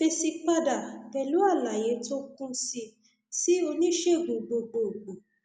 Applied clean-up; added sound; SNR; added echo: none; none; none; none.